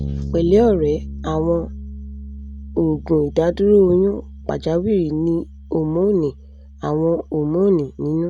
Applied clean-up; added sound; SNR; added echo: none; Bass guitar; 13 dB; none.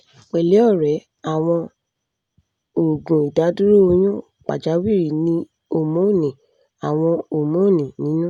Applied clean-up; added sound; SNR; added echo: none; none; none; none.